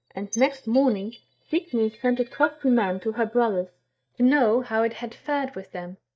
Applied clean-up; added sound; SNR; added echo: neural mask model DeepFilterNet 3.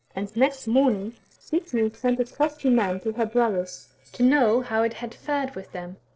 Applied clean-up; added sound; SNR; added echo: neural separator model SepFormer DNS4.